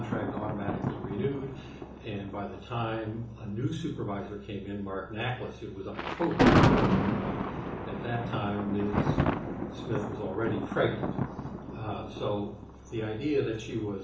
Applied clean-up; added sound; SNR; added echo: none; Thunder; -2 dB; reverberation time 0.8 s.